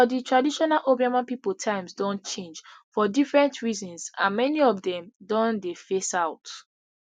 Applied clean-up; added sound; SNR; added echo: none; none; none; none.